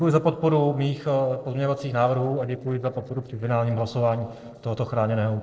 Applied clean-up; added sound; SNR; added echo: neural separator model SepFormer DNS4.